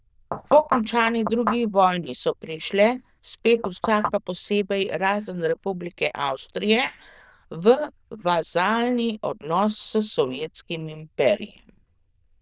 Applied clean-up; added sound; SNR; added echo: neural diffusion model UNIVERSE++.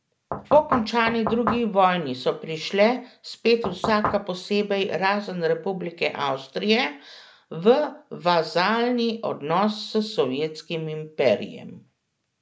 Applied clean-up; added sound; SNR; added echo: none; Knock / Wood; 4 dB; none.